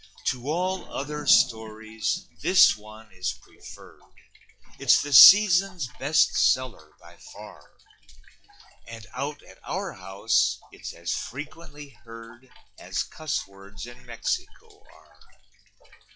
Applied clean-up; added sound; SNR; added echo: classical method log-MMSE.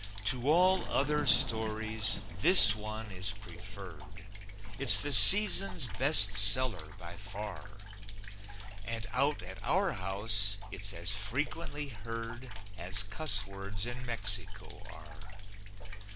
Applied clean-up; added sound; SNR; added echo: none; Thunder / Rain + Rain; 19 dB; none.